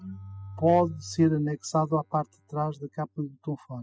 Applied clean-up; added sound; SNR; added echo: classical method spectral subtraction.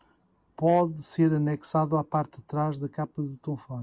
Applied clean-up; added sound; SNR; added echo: none; none; none; none.